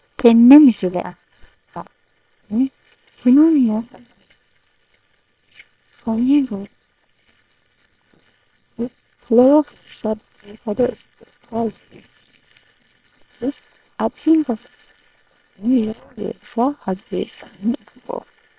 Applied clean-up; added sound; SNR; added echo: neural separator model SepFormer WHAM!.